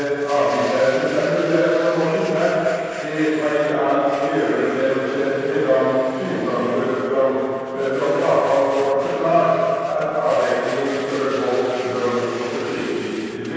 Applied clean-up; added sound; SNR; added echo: none; Domestic sounds, home sounds; 17 dB; reverberation time 2.2 s.